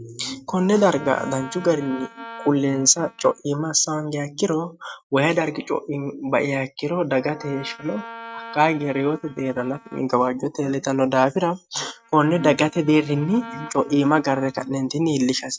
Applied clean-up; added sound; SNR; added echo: neural mask model RNNoise.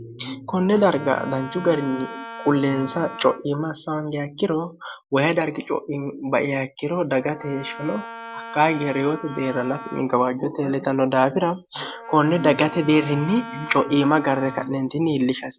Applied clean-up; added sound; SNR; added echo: none; Wind instrument, woodwind instrument; 15 dB; none.